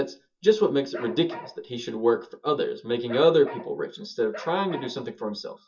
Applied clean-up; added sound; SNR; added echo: none; Bark; 16 dB; reverberation time 0.2 s.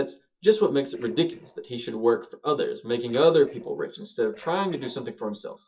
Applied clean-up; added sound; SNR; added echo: neural separator model SepFormer DNS4.